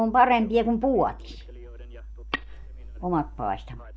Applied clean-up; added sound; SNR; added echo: neural mask model DeepFilterNet 3.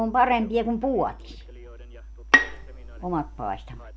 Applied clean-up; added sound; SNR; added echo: none; Bowed string instrument; -1 dB; none.